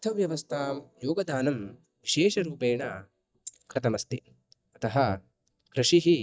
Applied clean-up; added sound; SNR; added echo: neural mask model DeepFilterNet 3.